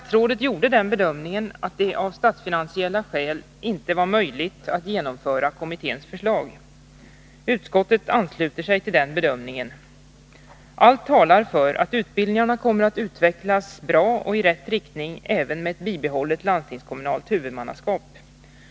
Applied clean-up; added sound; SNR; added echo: none; none; none; none.